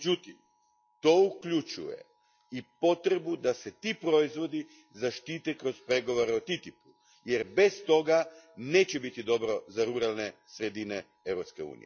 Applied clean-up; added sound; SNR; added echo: classical method log-MMSE.